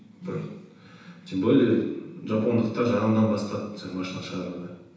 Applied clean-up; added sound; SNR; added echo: none; none; none; reverberation time 0.9 s.